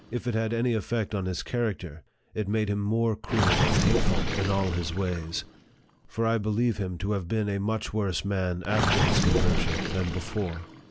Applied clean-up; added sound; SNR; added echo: none; Gurgling; 1 dB; none.